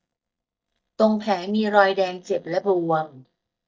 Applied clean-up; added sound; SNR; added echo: neural mask model DeepFilterNet 3.